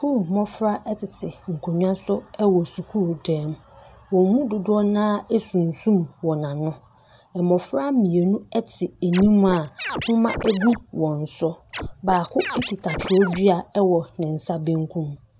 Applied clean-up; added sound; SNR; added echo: none; Scratching (performance technique); 9 dB; none.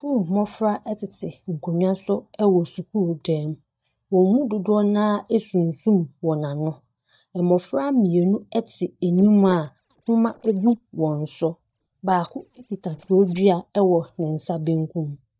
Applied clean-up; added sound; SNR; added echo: neural mask model DeepFilterNet 3.